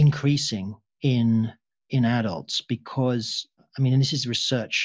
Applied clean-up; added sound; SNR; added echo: none; none; none; none.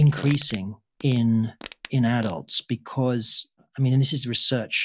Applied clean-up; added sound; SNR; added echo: none; Fart; 17 dB; none.